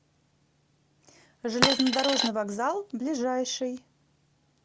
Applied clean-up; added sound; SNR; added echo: none; Coin (dropping); -5 dB; none.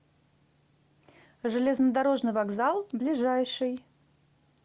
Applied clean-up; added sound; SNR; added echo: none; none; none; none.